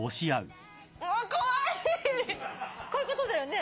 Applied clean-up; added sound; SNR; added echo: none; none; none; none.